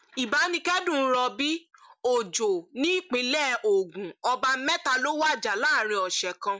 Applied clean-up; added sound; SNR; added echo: none; none; none; none.